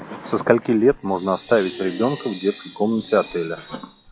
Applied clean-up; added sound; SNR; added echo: classical method log-MMSE.